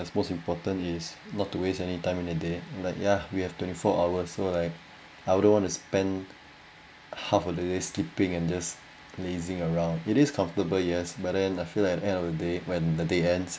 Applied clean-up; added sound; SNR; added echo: none; none; none; none.